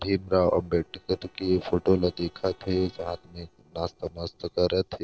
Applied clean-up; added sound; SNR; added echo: neural separator model SepFormer DNS4.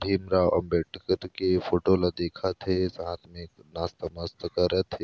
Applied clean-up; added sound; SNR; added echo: none; none; none; none.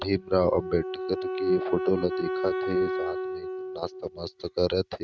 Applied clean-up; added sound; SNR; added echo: neural mask model RNNoise.